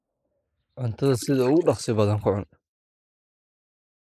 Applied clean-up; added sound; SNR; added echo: neural mask model Resemble Enhance denoiser.